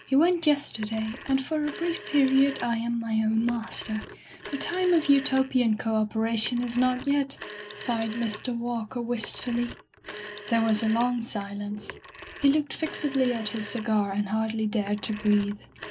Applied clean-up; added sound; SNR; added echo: none; Telephone; 14 dB; none.